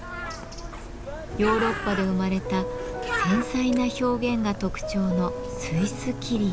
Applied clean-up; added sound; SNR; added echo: none; Bird; 7 dB; none.